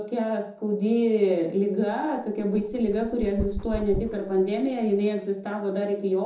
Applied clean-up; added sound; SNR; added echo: none; Dog; 11 dB; reverberation time 0.5 s.